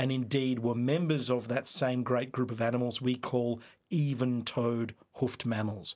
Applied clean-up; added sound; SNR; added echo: none; none; none; none.